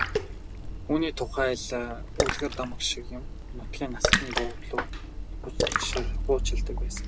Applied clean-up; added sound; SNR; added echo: none; Splash, splatter; -2 dB; none.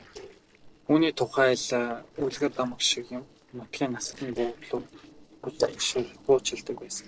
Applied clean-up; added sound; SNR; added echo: neural separator model SepFormer DNS4.